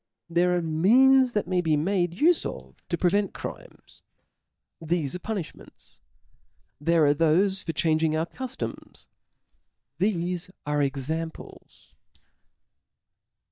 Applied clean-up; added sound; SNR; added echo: neural mask model DeepFilterNet 3.